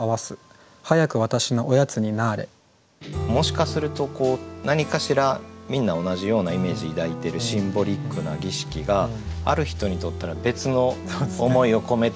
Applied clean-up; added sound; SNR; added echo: none; Guitar; 14 dB; none.